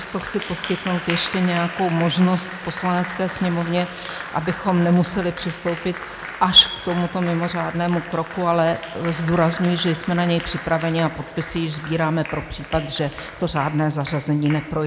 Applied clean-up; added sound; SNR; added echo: none; Applause; 12 dB; none.